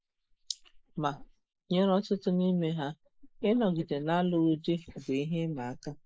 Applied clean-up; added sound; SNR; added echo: neural mask model Resemble Enhance denoiser.